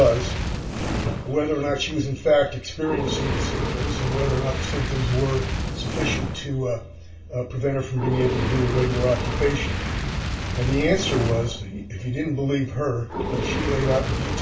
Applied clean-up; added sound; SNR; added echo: none; Fire; 3 dB; reverberation time 0.2 s.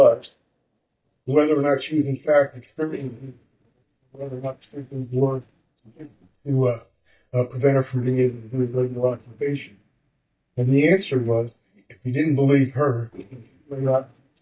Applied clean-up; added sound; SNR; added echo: neural mask model DeepFilterNet 3.